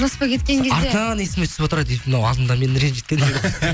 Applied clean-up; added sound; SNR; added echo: none; none; none; none.